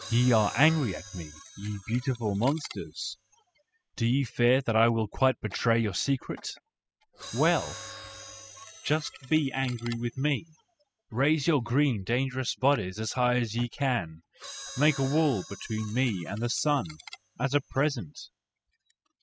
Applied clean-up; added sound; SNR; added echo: classical method spectral subtraction.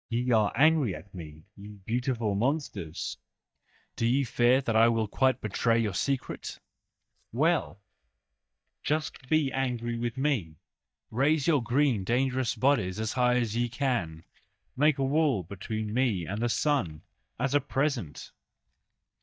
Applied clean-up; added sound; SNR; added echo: neural mask model DeepFilterNet 3.